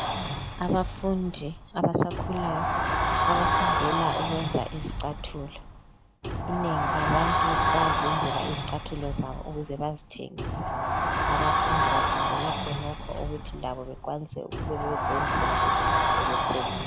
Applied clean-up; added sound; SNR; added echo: none; Sliding door; -4 dB; none.